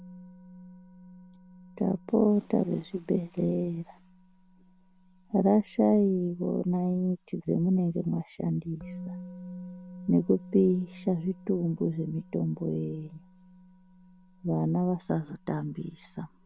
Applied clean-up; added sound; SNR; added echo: none; Musical instrument; 19 dB; none.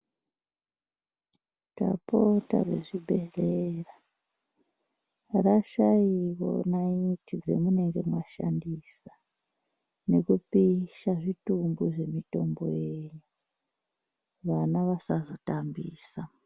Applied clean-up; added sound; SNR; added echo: none; none; none; none.